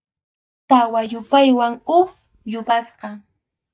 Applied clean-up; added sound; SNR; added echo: neural mask model DeepFilterNet 3.